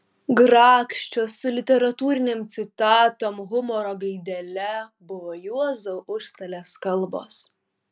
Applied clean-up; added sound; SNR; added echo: none; none; none; none.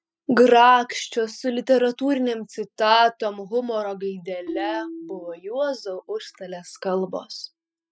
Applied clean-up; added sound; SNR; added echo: classical method spectral subtraction.